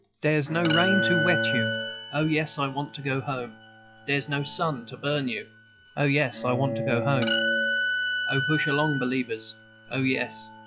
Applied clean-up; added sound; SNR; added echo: classical method log-MMSE.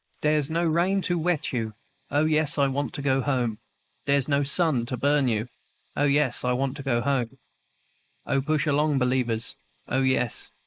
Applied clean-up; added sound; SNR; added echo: neural mask model Resemble Enhance denoiser.